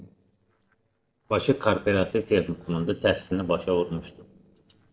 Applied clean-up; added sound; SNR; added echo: neural separator model SepFormer DNS4.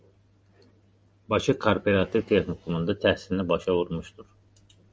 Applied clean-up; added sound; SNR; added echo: none; none; none; none.